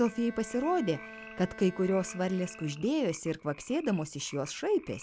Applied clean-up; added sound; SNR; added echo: none; Bowed string instrument; 19 dB; none.